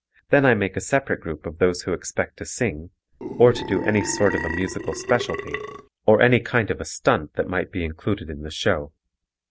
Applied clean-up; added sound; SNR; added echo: none; Burping, eructation; 8 dB; none.